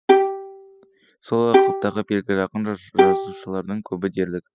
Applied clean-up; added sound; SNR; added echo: classical method spectral subtraction.